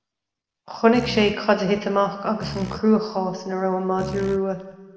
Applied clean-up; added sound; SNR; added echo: none; Fart; 12 dB; reverberation time 1.3 s.